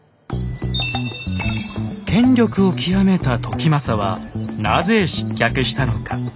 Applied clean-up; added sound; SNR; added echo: none; none; none; none.